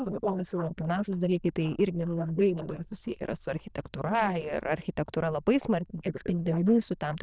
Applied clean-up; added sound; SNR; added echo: neural diffusion model UNIVERSE++.